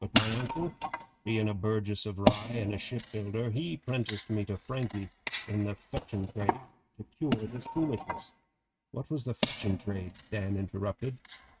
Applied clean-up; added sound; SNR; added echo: neural mask model RNNoise.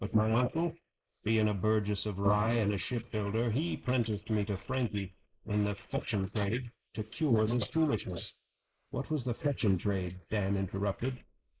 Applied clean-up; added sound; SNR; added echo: neural mask model Resemble Enhance denoiser.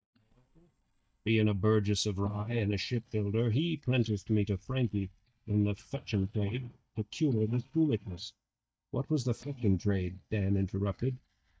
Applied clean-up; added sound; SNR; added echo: neural mask model DeepFilterNet 3.